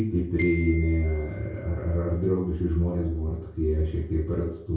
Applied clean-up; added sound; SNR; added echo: none; Glockenspiel; 18 dB; reverberation time 0.6 s.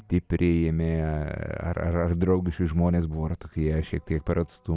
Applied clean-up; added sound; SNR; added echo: none; none; none; none.